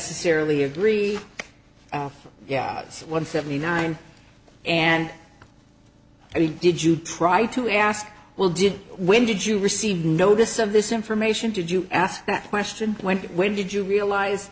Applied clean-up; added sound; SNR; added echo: none; none; none; none.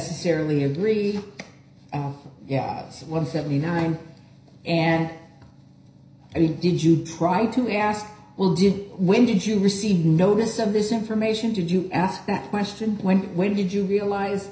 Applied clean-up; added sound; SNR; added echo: none; none; none; reverberation time 0.5 s.